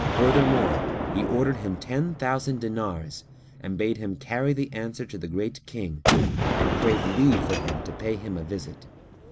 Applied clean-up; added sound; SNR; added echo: none; Gunshot, gunfire; 2 dB; none.